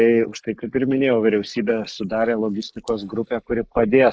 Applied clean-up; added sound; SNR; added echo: neural mask model Resemble Enhance denoiser.